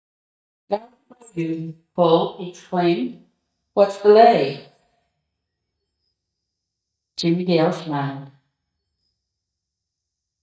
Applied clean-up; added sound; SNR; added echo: neural mask model DeepFilterNet 3.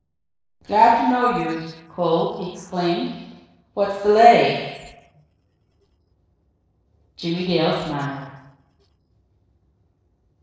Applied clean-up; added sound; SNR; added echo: neural separator model SepFormer DNS4.